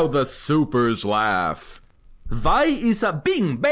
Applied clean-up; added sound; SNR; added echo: none; Crackle; 11 dB; none.